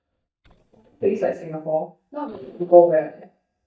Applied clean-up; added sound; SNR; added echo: neural mask model DeepFilterNet 3.